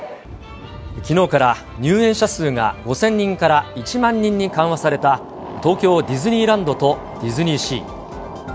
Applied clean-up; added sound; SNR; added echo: none; none; none; none.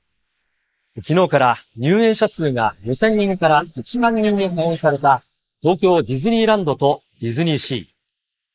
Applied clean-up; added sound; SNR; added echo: neural mask model Resemble Enhance denoiser.